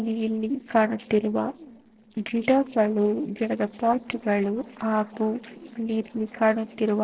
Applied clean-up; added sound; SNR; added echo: neural separator model SepFormer DNS4.